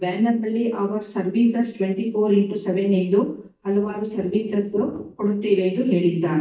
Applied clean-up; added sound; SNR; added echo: neural mask model DeepFilterNet 3.